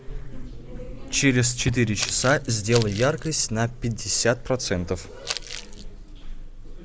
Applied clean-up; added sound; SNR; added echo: none; Crumpling, crinkling; 9 dB; none.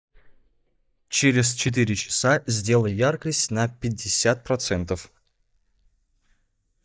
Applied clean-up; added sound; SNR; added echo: neural mask model DeepFilterNet 3.